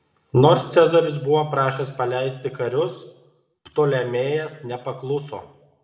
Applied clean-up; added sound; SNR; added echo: none; none; none; reverberation time 0.7 s.